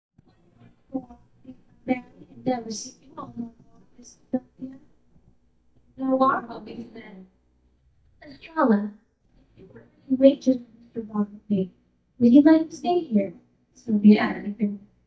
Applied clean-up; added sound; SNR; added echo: neural mask model DeepFilterNet 3.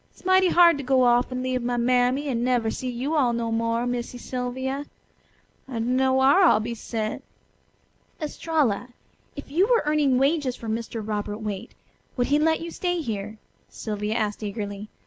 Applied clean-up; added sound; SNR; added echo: none; none; none; none.